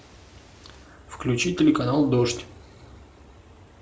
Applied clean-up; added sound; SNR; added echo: none; none; none; none.